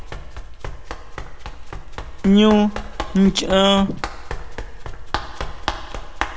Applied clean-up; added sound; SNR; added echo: none; Run; 7 dB; none.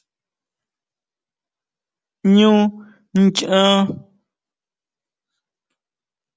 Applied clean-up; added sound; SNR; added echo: none; none; none; none.